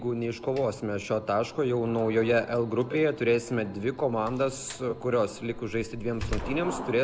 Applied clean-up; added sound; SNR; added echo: none; Slam; 15 dB; none.